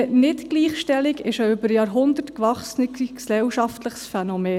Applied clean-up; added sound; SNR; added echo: none; none; none; none.